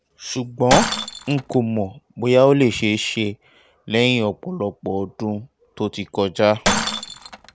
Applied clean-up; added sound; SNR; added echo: none; Shatter; 8 dB; none.